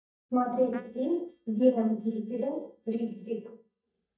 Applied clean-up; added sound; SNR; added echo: neural mask model DeepFilterNet 3.